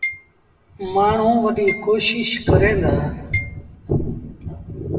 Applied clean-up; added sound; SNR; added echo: none; Marimba, xylophone; 14 dB; reverberation time 1.1 s.